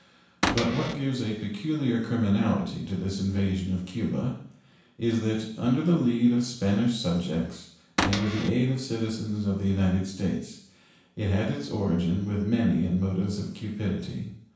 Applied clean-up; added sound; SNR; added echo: none; Cupboard open or close / Door; 2 dB; reverberation time 0.7 s.